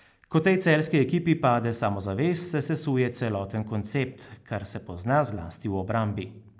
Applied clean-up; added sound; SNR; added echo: none; none; none; none.